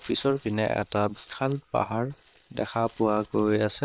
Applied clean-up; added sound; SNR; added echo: neural separator model SepFormer WHAM!.